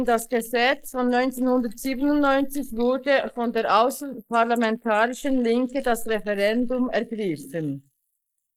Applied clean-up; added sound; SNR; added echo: neural mask model Resemble Enhance denoiser.